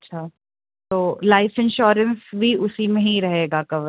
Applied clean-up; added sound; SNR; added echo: none; none; none; none.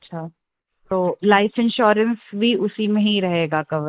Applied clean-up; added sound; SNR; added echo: neural mask model Resemble Enhance denoiser.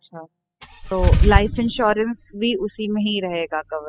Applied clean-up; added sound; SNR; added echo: classical method spectral subtraction.